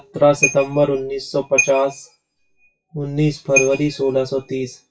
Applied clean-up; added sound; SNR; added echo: classical method WPE with log-MMSE.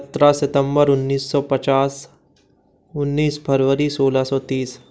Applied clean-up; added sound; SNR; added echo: none; none; none; none.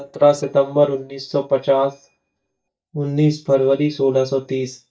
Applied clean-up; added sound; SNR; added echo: neural mask model DeepFilterNet 3.